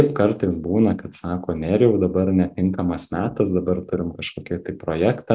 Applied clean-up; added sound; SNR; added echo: none; none; none; none.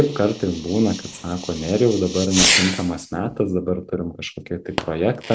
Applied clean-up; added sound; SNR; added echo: none; Fireworks; 5 dB; none.